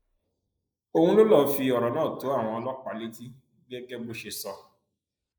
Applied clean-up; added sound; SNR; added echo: neural mask model Resemble Enhance denoiser.